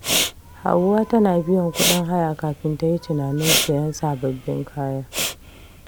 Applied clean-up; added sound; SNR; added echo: none; Respiratory sounds; 5 dB; none.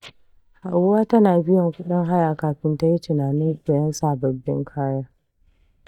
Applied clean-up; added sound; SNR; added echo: neural mask model DeepFilterNet 3.